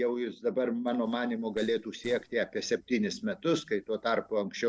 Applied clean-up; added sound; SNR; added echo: neural separator model SepFormer DNS4.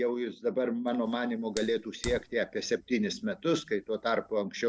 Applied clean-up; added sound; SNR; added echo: none; Fire; 17 dB; none.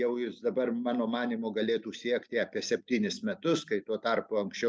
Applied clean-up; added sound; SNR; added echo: none; none; none; none.